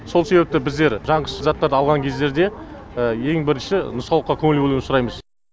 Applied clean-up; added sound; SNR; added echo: none; none; none; none.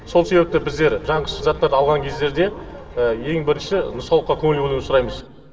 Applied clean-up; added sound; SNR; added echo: none; none; none; reverberation time 2.3 s.